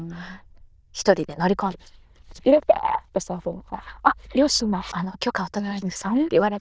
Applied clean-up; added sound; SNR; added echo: neural diffusion model UNIVERSE++.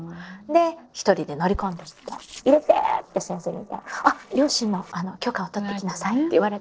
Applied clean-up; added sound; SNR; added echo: neural separator model SepFormer DNS4.